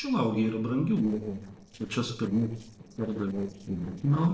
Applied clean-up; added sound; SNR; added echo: neural separator model SepFormer DNS4.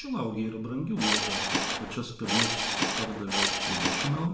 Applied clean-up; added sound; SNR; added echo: none; Subway, metro, underground / Engine; -4 dB; reverberation time 0.6 s.